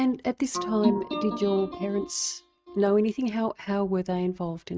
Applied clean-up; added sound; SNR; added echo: neural mask model RNNoise.